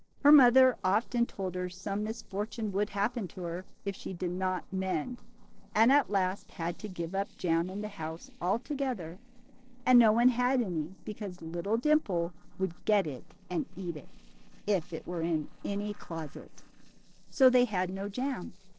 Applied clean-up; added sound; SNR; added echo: neural separator model SepFormer DNS4.